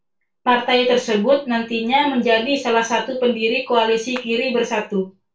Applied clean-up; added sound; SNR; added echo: none; Clapping; 17 dB; reverberation time 0.2 s.